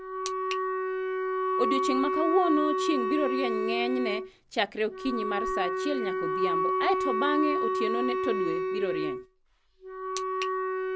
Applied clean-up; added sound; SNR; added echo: none; Wind instrument, woodwind instrument; -2 dB; none.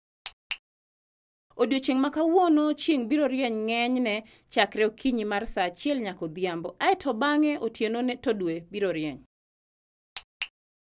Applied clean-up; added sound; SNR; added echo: none; none; none; none.